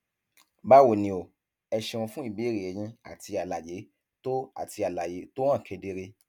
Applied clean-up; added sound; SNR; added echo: none; none; none; none.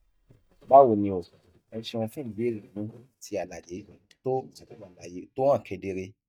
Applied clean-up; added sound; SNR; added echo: neural mask model DeepFilterNet 3.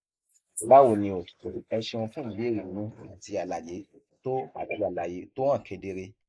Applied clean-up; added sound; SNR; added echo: neural mask model Resemble Enhance denoiser.